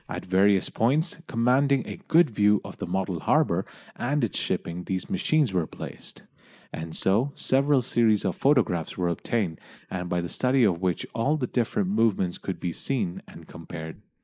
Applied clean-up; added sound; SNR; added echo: neural mask model Resemble Enhance denoiser.